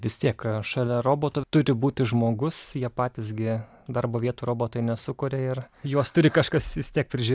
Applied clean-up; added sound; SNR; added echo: none; none; none; none.